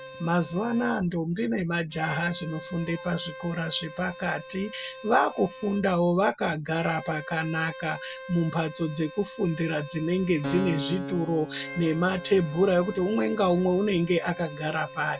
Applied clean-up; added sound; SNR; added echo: none; Keyboard (musical) + Bowed string instrument; 13 dB; none.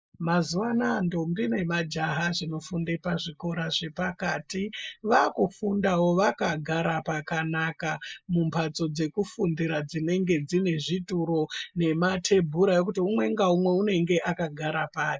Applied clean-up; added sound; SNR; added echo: neural mask model Resemble Enhance denoiser.